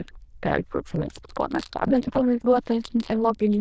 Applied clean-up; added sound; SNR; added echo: neural diffusion model UNIVERSE++.